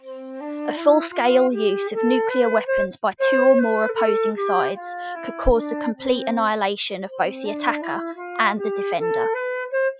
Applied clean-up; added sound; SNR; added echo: classical method Wiener filter.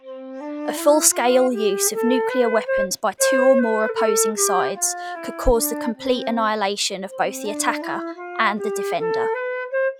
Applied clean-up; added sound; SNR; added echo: classical method log-MMSE.